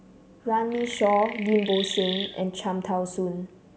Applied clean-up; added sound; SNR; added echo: none; Chirp, tweet; 8 dB; none.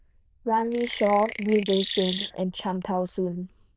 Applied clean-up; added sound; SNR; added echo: neural diffusion model UNIVERSE++.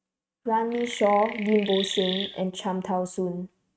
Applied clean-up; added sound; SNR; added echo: neural mask model RNNoise.